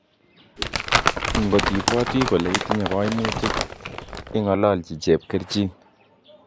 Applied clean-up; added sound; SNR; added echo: none; Crumpling, crinkling; 1 dB; none.